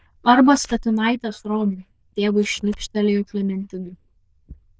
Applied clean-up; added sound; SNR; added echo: neural diffusion model UNIVERSE++.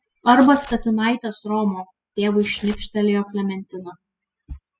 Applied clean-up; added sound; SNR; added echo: classical method spectral subtraction.